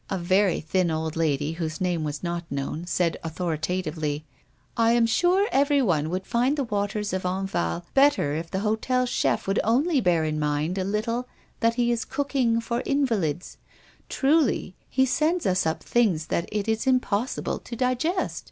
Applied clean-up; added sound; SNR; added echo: none; none; none; none.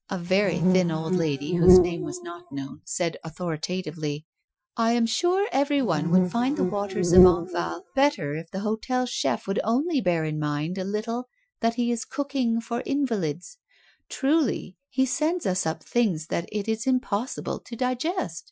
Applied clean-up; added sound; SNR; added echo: classical method Wiener filter.